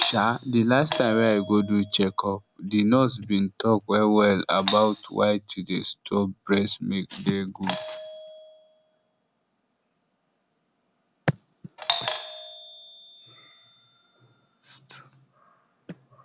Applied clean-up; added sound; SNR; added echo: none; Doorbell; 9 dB; none.